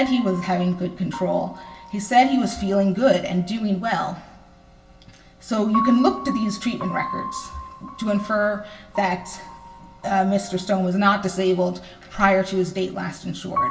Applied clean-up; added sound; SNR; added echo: none; Piano; 12 dB; reverberation time 0.4 s.